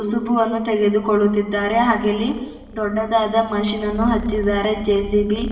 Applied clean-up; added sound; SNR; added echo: none; Purr; 16 dB; reverberation time 1.1 s.